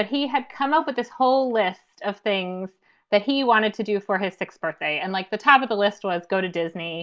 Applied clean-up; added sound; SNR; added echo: neural mask model Resemble Enhance denoiser.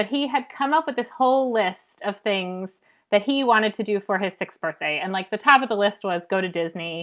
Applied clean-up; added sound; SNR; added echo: none; none; none; none.